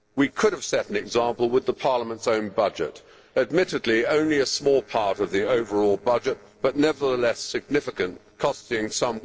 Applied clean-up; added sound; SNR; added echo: neural separator model SepFormer DNS4.